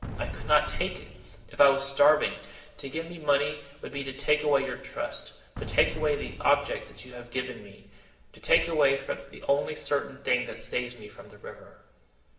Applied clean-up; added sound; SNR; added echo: none; Boom; 11 dB; reverberation time 1.4 s.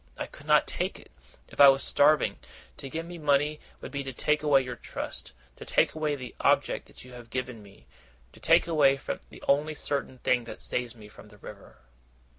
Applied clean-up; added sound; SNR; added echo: none; none; none; none.